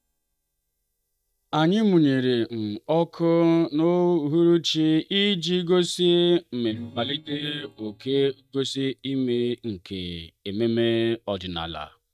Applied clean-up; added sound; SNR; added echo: neural mask model DeepFilterNet 3.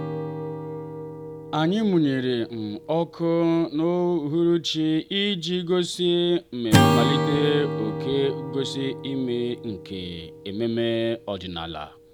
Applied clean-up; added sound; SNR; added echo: none; Acoustic guitar / Strum; 4 dB; none.